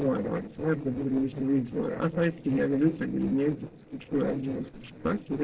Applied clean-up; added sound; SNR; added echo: neural separator model SepFormer DNS4.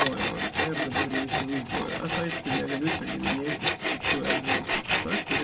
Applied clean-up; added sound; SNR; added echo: none; Tools; -3 dB; reverberation time 2.0 s.